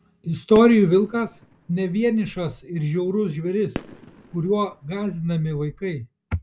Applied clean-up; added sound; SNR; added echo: none; Fireworks; 18 dB; none.